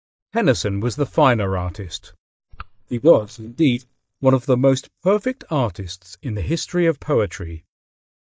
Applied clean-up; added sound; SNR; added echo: neural mask model DeepFilterNet 3.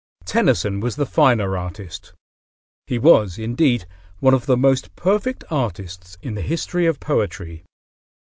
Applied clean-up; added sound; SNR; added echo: none; none; none; none.